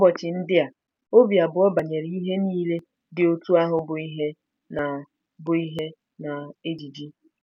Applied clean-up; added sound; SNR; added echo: none; none; none; none.